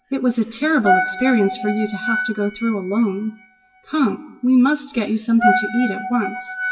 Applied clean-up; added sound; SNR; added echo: classical method WPE with log-MMSE.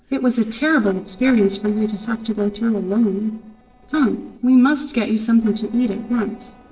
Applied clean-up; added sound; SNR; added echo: neural separator model SepFormer DNS4.